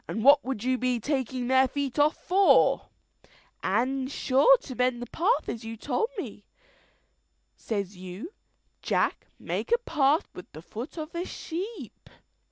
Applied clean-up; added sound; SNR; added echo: none; none; none; none.